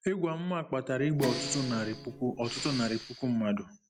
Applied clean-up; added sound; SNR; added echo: none; Respiratory sounds + Guitar; 8 dB; none.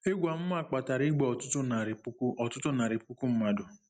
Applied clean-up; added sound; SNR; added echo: none; none; none; none.